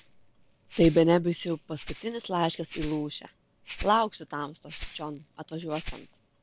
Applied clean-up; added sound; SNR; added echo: none; Rattle (instrument); 2 dB; none.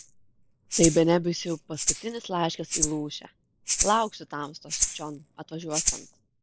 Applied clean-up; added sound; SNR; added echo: neural mask model Resemble Enhance denoiser.